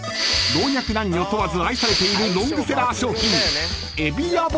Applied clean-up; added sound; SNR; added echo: none; Respiratory sounds; 3 dB; none.